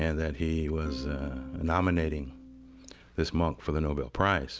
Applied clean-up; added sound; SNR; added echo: none; Electric guitar / Strum; 13 dB; none.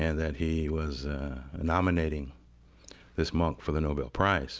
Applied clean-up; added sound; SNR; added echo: none; none; none; none.